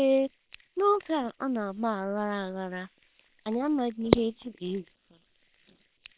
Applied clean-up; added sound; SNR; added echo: neural separator model SepFormer WHAM!.